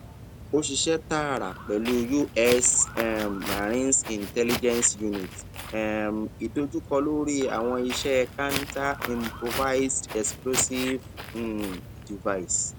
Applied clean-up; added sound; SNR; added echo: none; Walk, footsteps; 10 dB; none.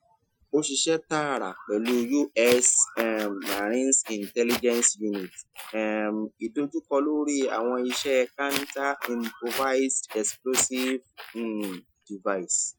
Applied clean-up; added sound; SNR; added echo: classical method Wiener filter.